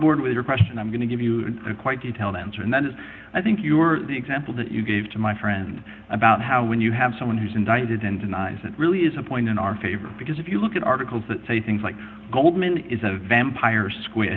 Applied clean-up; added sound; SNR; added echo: none; none; none; none.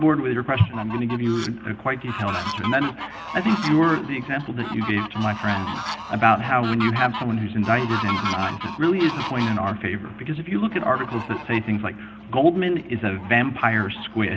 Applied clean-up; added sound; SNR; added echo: none; Fowl; 10 dB; none.